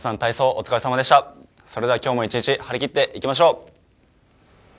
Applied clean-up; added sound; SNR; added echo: none; none; none; none.